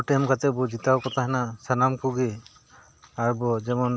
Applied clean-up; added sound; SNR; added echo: none; none; none; none.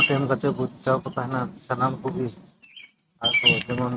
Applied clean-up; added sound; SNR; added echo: neural mask model RNNoise.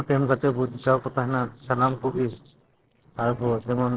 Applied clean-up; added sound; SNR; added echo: neural separator model SepFormer DNS4.